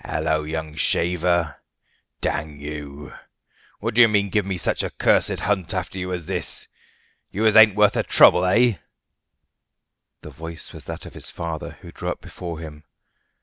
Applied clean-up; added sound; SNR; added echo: none; none; none; none.